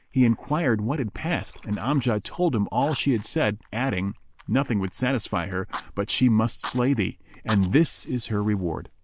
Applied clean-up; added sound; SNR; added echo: neural mask model Resemble Enhance denoiser.